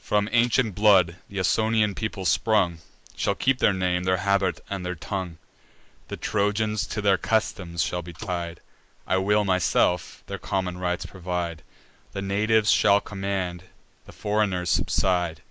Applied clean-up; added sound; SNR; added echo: neural mask model Resemble Enhance denoiser.